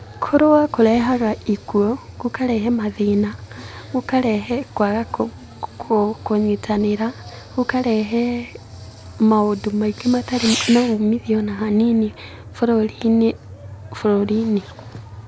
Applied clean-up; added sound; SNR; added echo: none; Fireworks; 19 dB; none.